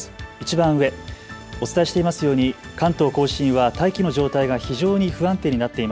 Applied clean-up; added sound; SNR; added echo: none; none; none; none.